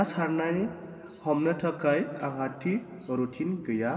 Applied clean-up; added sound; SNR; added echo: none; none; none; reverberation time 2.1 s.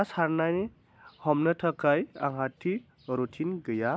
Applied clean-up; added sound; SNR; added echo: none; none; none; none.